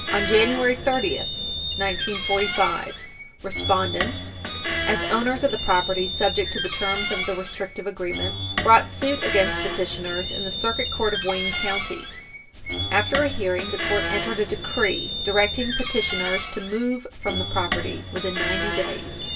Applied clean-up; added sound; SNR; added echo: none; Squeak; 0 dB; reverberation time 0.1 s.